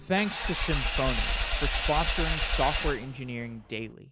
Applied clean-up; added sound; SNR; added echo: none; Engine / Vehicle; -2 dB; none.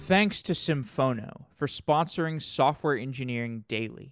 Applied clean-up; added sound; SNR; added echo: none; none; none; none.